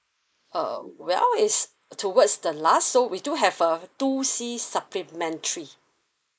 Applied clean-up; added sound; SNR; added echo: neural mask model Resemble Enhance denoiser.